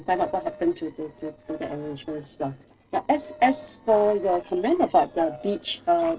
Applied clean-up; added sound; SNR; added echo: neural separator model SepFormer DNS4.